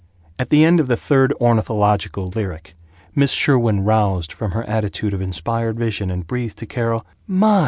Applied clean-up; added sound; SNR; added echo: none; none; none; none.